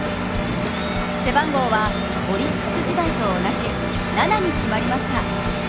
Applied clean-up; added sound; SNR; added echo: none; Engine; 2 dB; none.